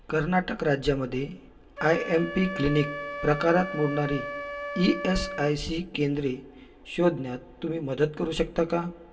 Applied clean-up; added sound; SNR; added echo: none; Wind instrument, woodwind instrument; 11 dB; reverberation time 0.2 s.